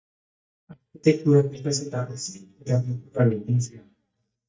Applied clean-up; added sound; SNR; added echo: neural mask model DeepFilterNet 3.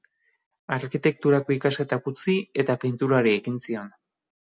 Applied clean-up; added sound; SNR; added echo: none; none; none; none.